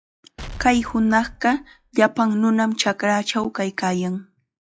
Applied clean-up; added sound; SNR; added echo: classical method log-MMSE.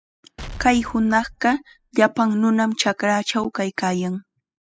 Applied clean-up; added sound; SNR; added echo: classical method spectral subtraction.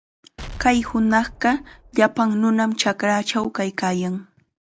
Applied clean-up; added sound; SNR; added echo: none; Explosion; 17 dB; none.